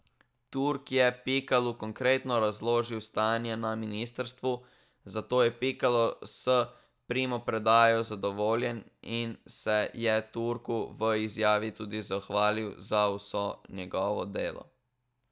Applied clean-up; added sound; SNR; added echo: none; none; none; none.